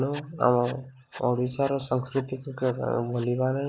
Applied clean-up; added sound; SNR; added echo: neural mask model Resemble Enhance denoiser.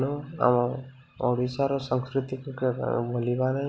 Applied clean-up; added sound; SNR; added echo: none; none; none; none.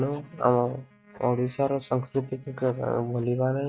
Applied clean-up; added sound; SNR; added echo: neural mask model RNNoise.